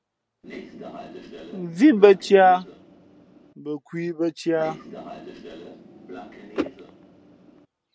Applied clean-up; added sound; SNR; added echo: none; Train; 17 dB; none.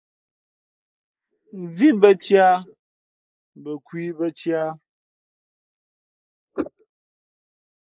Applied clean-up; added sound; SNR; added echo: neural mask model Resemble Enhance denoiser.